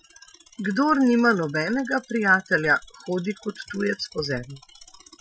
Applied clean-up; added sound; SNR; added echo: classical method Wiener filter.